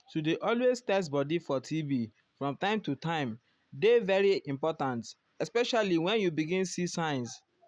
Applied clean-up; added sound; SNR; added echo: none; none; none; none.